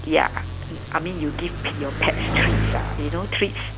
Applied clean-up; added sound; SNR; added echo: none; Bicycle; 1 dB; none.